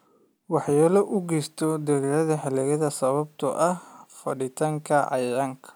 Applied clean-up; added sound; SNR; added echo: none; none; none; none.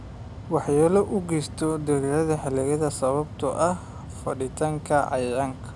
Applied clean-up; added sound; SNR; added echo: none; Mechanical fan; 13 dB; none.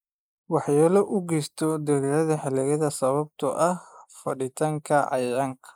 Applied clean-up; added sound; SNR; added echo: neural mask model Resemble Enhance denoiser.